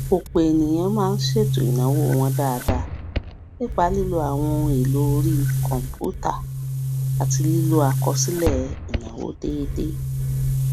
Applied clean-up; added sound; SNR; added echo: none; Boom; -1 dB; none.